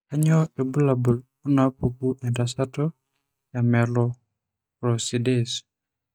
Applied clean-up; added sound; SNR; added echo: neural mask model DeepFilterNet 3.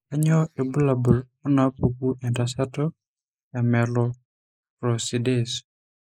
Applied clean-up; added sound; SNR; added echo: neural mask model Resemble Enhance denoiser.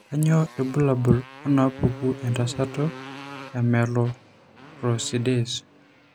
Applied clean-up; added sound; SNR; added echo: none; Motorcycle; 18 dB; none.